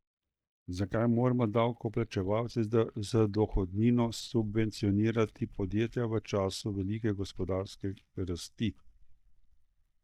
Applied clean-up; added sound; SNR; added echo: neural mask model DeepFilterNet 3.